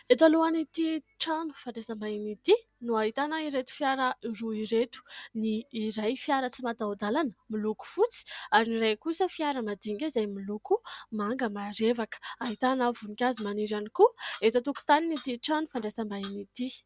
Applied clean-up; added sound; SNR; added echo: none; none; none; none.